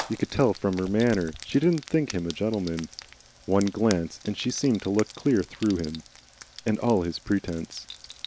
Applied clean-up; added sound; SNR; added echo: none; Frying (food); 17 dB; none.